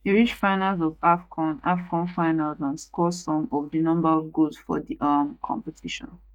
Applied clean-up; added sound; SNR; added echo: neural mask model DeepFilterNet 3.